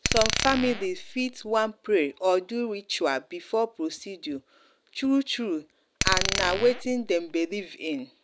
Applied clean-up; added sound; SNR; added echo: none; Glass; 3 dB; none.